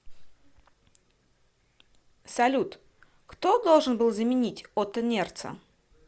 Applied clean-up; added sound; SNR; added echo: none; none; none; none.